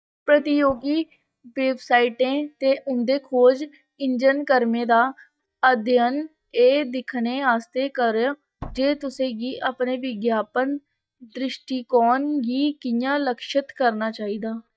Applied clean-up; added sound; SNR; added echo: neural mask model DeepFilterNet 3.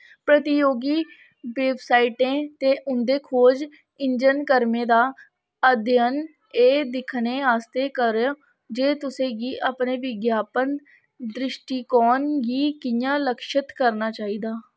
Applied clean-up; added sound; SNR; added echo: none; none; none; none.